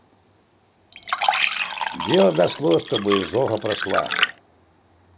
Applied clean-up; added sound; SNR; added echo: none; Fill (with liquid); 1 dB; none.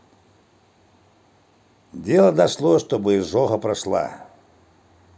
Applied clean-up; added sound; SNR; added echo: none; none; none; none.